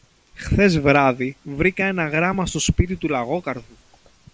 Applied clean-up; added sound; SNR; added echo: none; none; none; none.